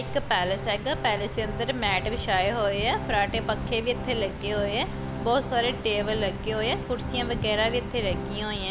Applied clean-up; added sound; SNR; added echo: none; Organ; 9 dB; none.